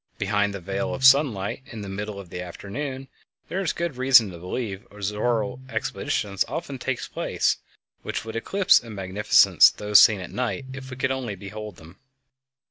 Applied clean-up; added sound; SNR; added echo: none; Piano; 14 dB; none.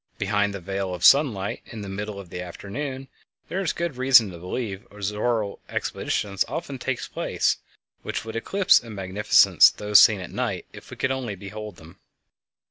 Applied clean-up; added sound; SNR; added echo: none; none; none; none.